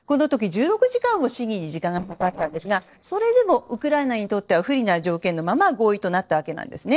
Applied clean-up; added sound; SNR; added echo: neural separator model SepFormer DNS4.